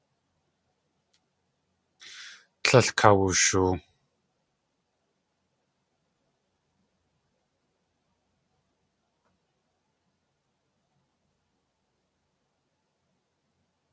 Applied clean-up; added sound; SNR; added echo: none; none; none; none.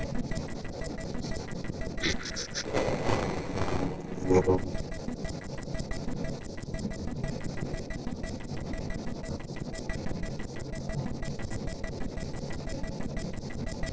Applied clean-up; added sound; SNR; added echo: neural separator model SepFormer DNS4.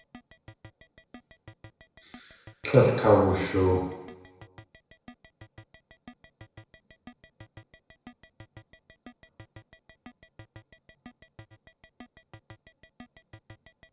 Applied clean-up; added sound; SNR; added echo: none; Keyboard (musical); 20 dB; reverberation time 1.0 s.